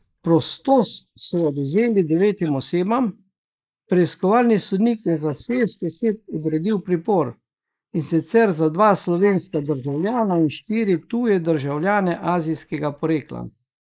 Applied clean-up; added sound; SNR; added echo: neural mask model Resemble Enhance denoiser.